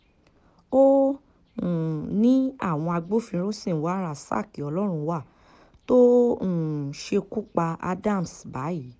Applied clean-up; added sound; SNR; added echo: none; none; none; none.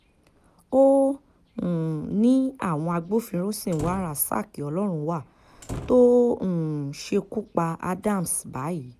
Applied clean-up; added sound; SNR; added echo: none; Slam; 14 dB; none.